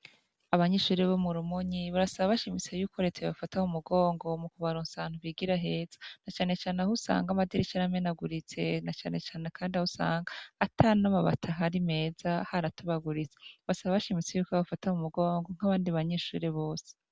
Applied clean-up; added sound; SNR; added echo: none; none; none; none.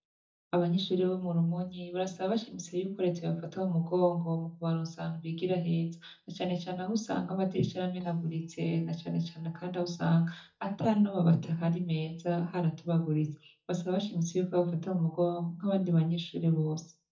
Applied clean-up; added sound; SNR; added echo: neural mask model DeepFilterNet 3.